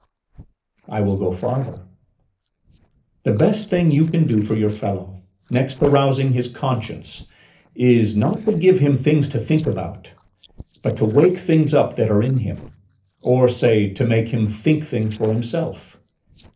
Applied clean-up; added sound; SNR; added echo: neural separator model SepFormer DNS4.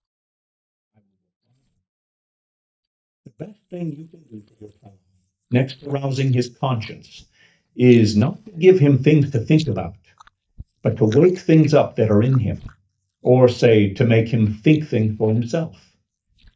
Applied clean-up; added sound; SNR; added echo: neural mask model DeepFilterNet 3.